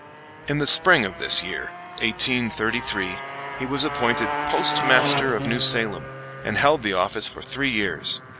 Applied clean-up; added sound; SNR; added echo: none; Motorcycle; 6 dB; none.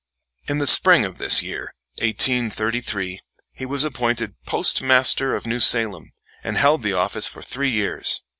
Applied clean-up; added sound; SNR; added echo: none; none; none; none.